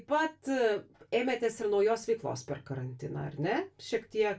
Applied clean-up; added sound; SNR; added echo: none; none; none; reverberation time 0.2 s.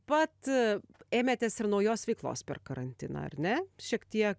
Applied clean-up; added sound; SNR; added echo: none; none; none; none.